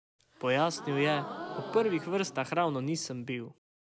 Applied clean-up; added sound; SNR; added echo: none; Gasp; 11 dB; none.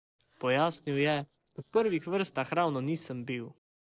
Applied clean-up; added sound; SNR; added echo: neural separator model SepFormer DNS4.